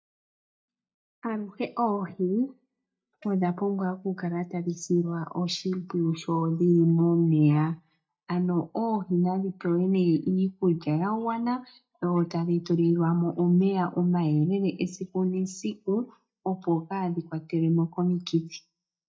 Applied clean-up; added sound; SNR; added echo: neural mask model DeepFilterNet 3.